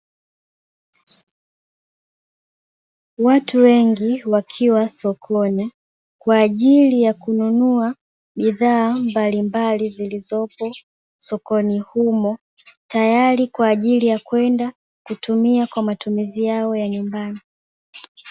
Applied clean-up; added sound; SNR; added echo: none; none; none; none.